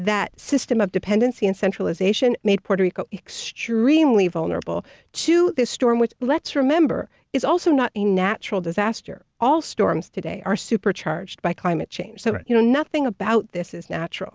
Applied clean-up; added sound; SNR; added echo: none; none; none; none.